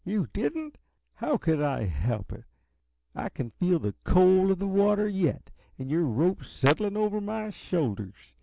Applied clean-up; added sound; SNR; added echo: none; none; none; none.